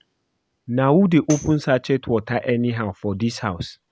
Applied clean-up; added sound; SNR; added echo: none; Tambourine; 19 dB; none.